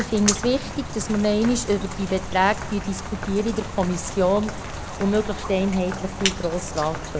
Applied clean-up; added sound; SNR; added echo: none; Rain; 7 dB; none.